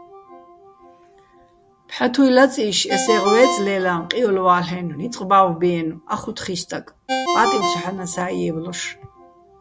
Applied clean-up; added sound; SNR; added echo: none; Ringtone; 8 dB; none.